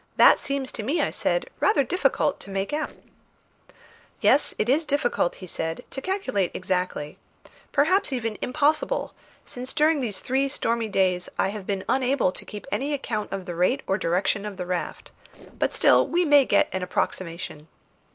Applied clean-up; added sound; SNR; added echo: neural separator model SepFormer DNS4.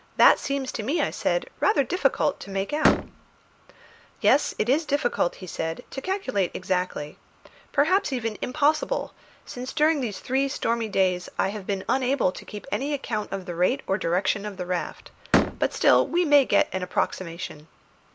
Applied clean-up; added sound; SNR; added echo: none; Slam; 2 dB; none.